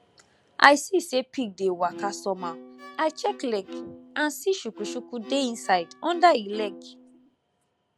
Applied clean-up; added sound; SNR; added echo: none; Bowed string instrument; 15 dB; none.